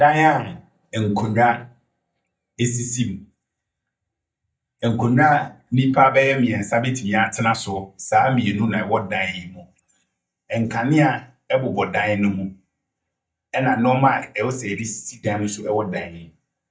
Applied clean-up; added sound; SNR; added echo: neural mask model DeepFilterNet 3.